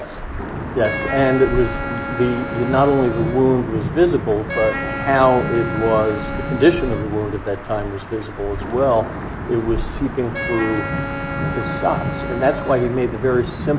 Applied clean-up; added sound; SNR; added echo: none; Thunder / Wind / Rain + Wind instrument, woodwind instrument; 5 dB; none.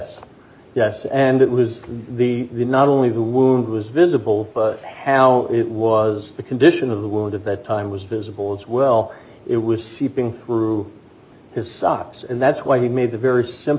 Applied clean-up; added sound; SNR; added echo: none; none; none; none.